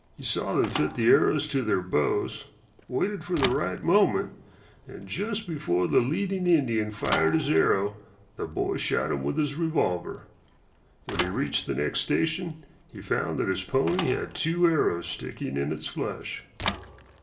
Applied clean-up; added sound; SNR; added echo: none; Thump, thud / Bicycle; 12 dB; reverberation time 0.5 s.